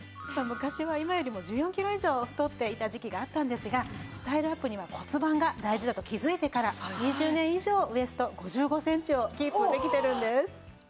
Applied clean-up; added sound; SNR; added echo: none; Drawer open or close; 17 dB; none.